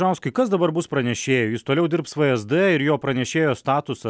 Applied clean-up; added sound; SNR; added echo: none; none; none; none.